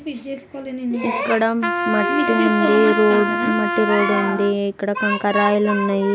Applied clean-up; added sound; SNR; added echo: none; Trumpet; 4 dB; none.